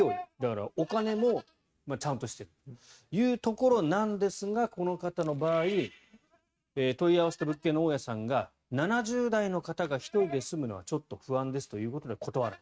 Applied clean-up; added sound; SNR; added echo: neural mask model RNNoise.